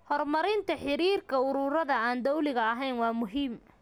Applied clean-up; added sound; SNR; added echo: none; none; none; none.